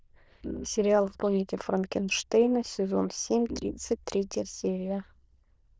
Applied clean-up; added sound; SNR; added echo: neural diffusion model UNIVERSE++.